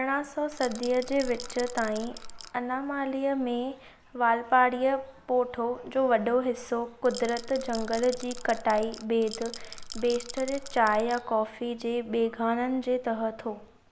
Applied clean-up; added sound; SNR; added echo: none; Rattle / Rattle (instrument); 12 dB; none.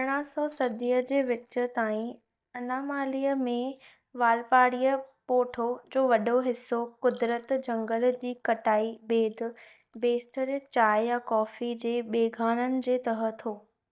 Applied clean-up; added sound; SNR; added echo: neural mask model DeepFilterNet 3.